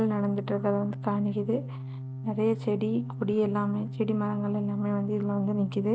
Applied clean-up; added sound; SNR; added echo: none; Organ; 9 dB; none.